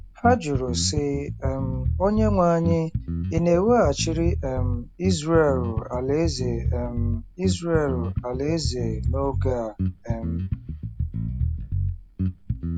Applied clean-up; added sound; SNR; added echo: none; Bass guitar; 2 dB; none.